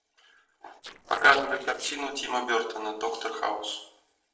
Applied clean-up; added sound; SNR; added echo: neural separator model SepFormer DNS4.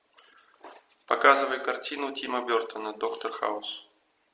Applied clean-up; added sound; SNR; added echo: none; none; none; none.